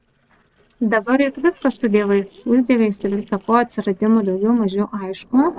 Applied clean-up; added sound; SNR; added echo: neural separator model SepFormer DNS4.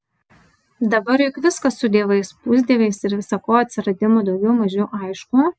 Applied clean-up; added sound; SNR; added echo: none; none; none; none.